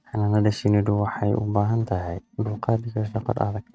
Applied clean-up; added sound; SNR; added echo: neural mask model RNNoise.